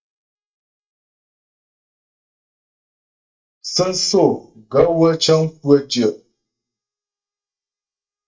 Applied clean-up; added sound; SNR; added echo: neural mask model DeepFilterNet 3.